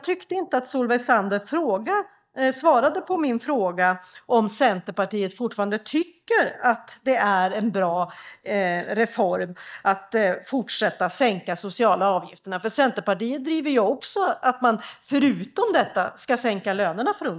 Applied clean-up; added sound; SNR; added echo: neural mask model DeepFilterNet 3.